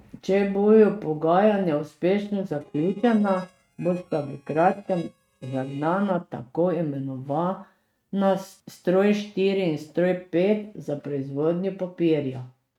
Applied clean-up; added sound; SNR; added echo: neural mask model RNNoise.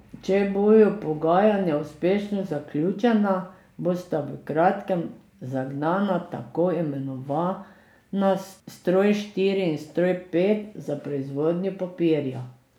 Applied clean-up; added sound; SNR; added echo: none; none; none; none.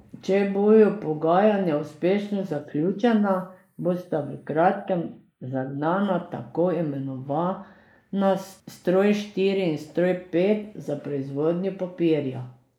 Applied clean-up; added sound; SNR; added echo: neural mask model Resemble Enhance denoiser.